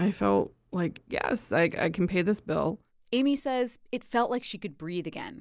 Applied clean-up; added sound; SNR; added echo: none; none; none; none.